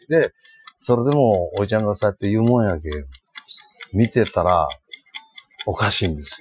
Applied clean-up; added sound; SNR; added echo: classical method Wiener filter.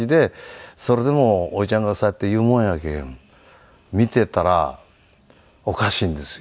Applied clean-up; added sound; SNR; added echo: none; none; none; none.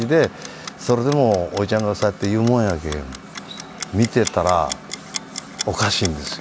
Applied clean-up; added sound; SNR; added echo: none; Clock; 12 dB; none.